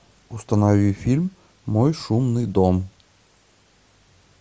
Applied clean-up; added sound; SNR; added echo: none; none; none; none.